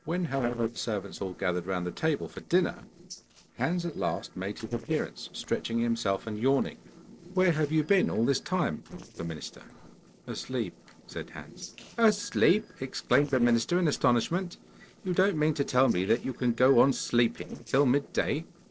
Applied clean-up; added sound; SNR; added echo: neural separator model SepFormer DNS4.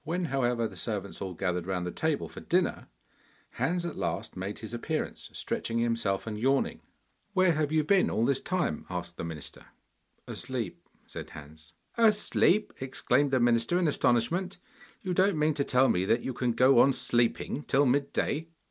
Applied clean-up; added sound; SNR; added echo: none; none; none; none.